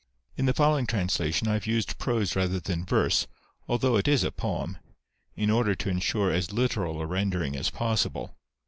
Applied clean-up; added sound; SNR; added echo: none; none; none; none.